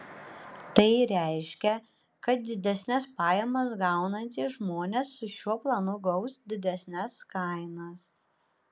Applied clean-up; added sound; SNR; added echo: none; none; none; none.